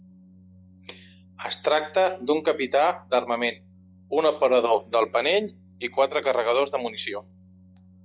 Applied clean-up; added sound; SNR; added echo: classical method log-MMSE.